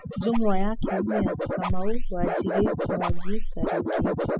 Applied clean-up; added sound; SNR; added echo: classical method spectral subtraction.